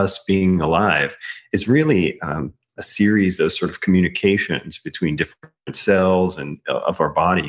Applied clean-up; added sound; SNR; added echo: none; none; none; none.